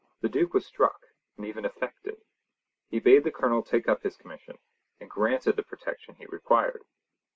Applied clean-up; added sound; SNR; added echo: none; none; none; none.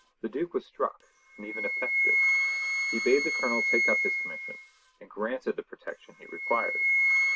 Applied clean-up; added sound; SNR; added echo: none; Wind instrument, woodwind instrument; -4 dB; none.